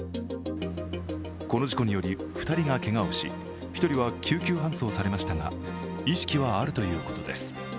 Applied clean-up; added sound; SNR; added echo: none; none; none; none.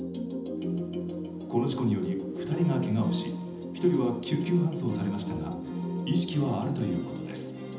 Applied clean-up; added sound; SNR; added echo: none; none; none; reverberation time 0.8 s.